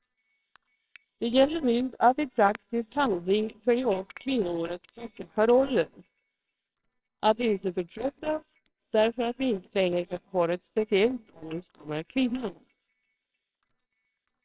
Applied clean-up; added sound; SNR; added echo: neural separator model SepFormer WHAMR!.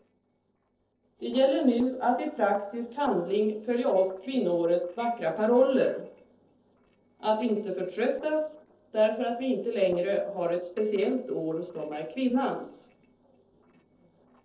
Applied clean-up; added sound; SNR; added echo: neural separator model SepFormer DNS4.